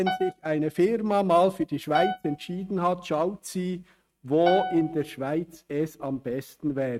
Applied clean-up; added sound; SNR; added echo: neural mask model RNNoise.